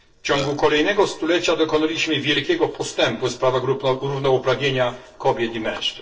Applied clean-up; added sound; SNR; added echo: neural separator model SepFormer DNS4.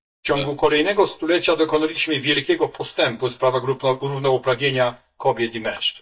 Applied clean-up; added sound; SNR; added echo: neural mask model DeepFilterNet 3.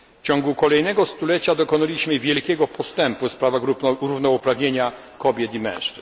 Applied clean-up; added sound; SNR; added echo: none; none; none; none.